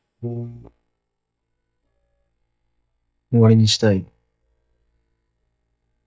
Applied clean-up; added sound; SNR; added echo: neural mask model DeepFilterNet 3.